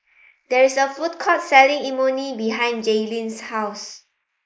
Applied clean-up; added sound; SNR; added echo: neural mask model Resemble Enhance denoiser.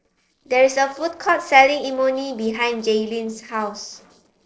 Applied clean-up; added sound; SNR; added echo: neural separator model SepFormer DNS4.